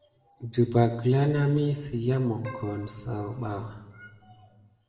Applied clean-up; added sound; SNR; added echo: none; Keyboard (musical); 18 dB; reverberation time 2.0 s.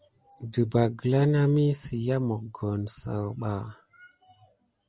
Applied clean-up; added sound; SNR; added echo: none; none; none; none.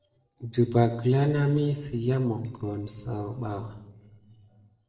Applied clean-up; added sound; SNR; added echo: neural separator model SepFormer DNS4.